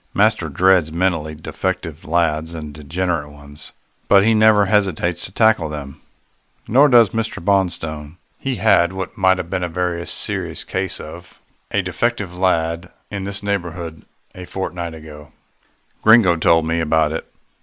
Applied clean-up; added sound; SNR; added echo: none; none; none; none.